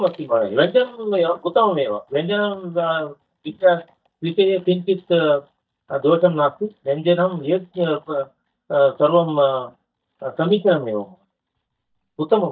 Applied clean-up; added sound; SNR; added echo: neural mask model DeepFilterNet 3.